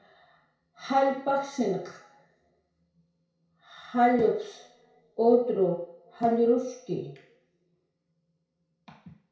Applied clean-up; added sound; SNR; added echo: none; none; none; reverberation time 0.6 s.